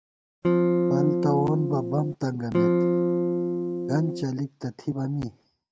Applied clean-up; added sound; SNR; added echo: none; Electric guitar / Strum; -5 dB; none.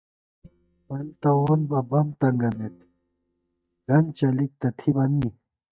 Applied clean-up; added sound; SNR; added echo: neural mask model DeepFilterNet 3.